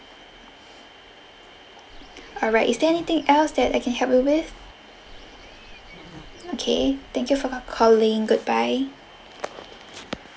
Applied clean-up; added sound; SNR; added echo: none; Walk, footsteps / Insect; 20 dB; none.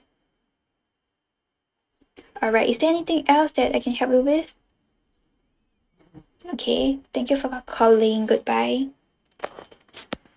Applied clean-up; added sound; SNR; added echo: neural mask model RNNoise.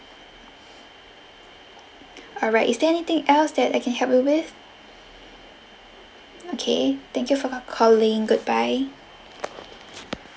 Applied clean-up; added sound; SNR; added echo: none; none; none; none.